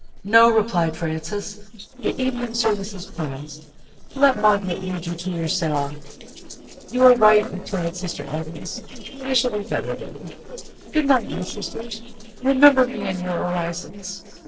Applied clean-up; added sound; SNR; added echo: neural separator model SepFormer DNS4.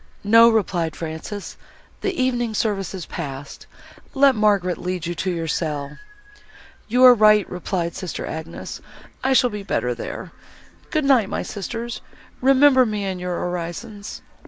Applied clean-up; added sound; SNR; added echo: none; none; none; none.